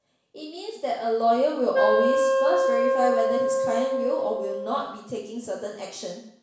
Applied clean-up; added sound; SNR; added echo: none; Wind instrument, woodwind instrument; -4 dB; reverberation time 0.7 s.